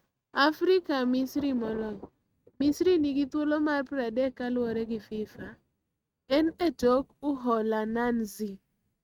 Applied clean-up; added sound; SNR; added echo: neural mask model RNNoise.